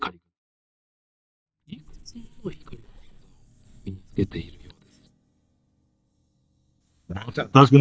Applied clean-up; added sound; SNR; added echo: neural mask model DeepFilterNet 3.